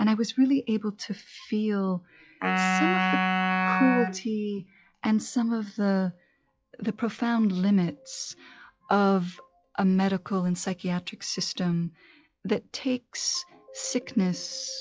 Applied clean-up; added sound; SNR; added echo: classical method log-MMSE.